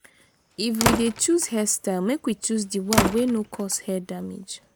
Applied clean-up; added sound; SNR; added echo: none; Slam; 4 dB; none.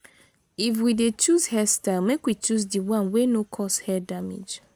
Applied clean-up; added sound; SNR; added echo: none; none; none; none.